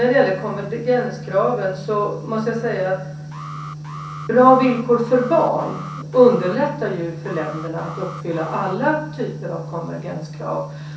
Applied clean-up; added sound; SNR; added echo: none; Alarm; 16 dB; reverberation time 0.6 s.